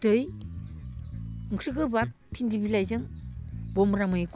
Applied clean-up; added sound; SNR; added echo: none; Bass guitar; 10 dB; none.